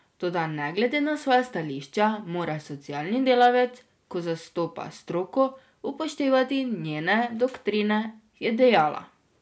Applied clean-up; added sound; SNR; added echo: none; none; none; none.